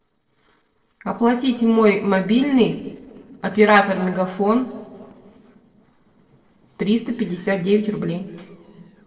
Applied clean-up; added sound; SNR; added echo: neural separator model SepFormer DNS4.